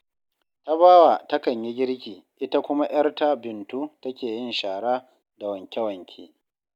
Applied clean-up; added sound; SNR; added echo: none; none; none; none.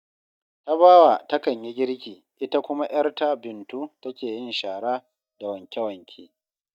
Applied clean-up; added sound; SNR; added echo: neural mask model DeepFilterNet 3.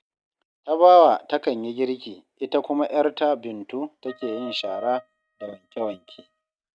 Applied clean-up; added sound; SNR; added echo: neural mask model RNNoise.